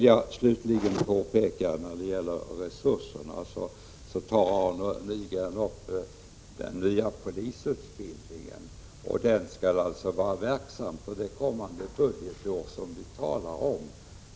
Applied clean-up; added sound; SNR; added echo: none; none; none; none.